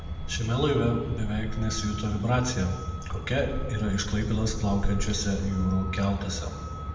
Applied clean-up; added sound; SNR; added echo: none; Truck; 4 dB; reverberation time 1.1 s.